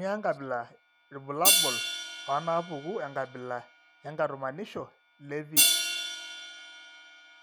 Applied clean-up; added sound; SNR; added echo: none; Hi-hat; -3 dB; none.